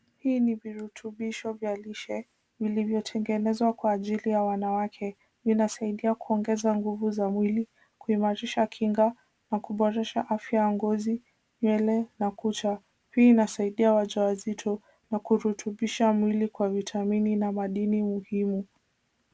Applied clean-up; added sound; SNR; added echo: none; none; none; none.